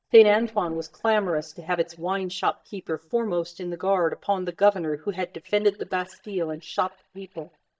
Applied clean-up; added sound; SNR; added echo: neural mask model DeepFilterNet 3.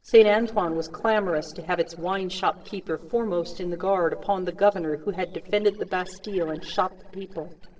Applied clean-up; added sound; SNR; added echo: neural separator model SepFormer DNS4.